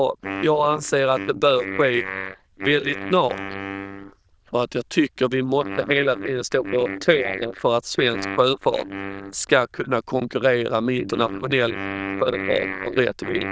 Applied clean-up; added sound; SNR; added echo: neural diffusion model UNIVERSE++.